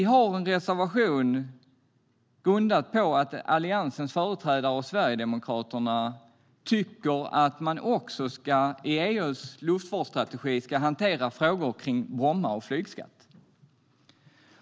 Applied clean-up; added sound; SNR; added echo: none; none; none; none.